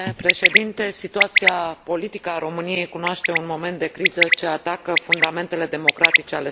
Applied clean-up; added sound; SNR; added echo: none; Bird; -3 dB; none.